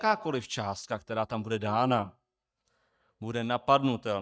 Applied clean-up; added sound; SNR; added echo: neural mask model DeepFilterNet 3.